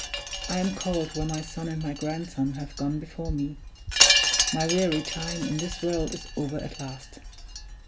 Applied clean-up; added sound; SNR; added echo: none; Wind chime; -1 dB; none.